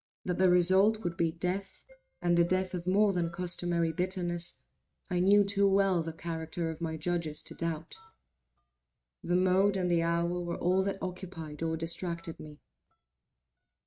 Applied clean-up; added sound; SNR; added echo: neural mask model RNNoise.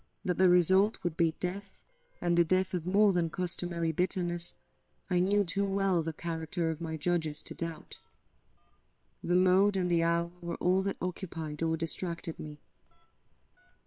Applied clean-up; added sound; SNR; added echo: neural separator model SepFormer WHAM!.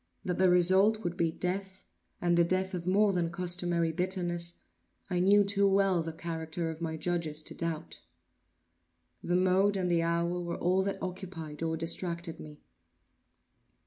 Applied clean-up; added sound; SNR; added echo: none; none; none; none.